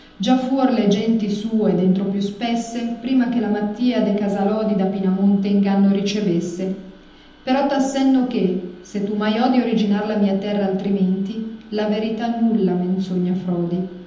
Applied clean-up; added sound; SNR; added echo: none; none; none; reverberation time 0.9 s.